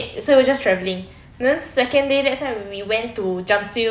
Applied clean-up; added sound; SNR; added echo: none; none; none; none.